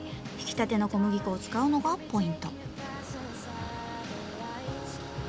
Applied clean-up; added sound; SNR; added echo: none; none; none; none.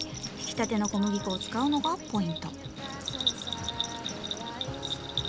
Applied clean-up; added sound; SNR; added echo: none; Bell; 5 dB; none.